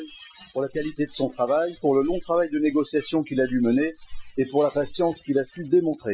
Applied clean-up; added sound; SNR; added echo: classical method Wiener filter.